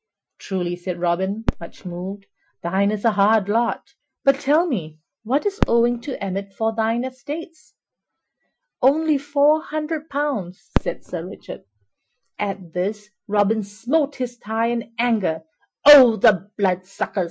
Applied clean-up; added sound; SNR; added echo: classical method Wiener filter.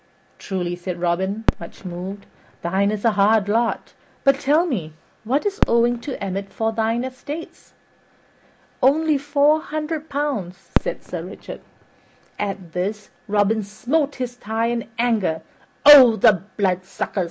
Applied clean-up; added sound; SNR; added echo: none; Fireworks; 8 dB; none.